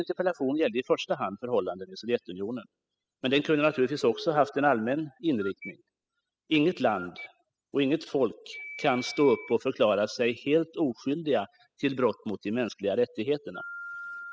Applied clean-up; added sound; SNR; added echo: classical method spectral subtraction.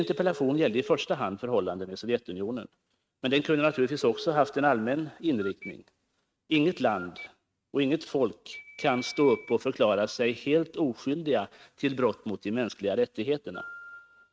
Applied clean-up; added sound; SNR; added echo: neural mask model RNNoise.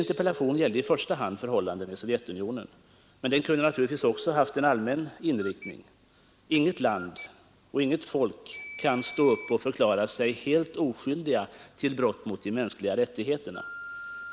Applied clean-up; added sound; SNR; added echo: none; Telephone; 17 dB; none.